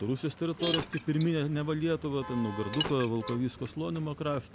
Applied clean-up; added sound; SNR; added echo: none; Liquid + Motor vehicle (road); 10 dB; none.